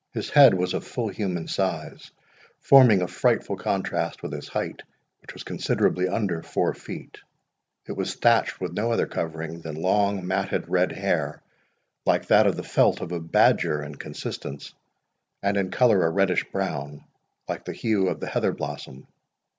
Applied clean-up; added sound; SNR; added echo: none; none; none; none.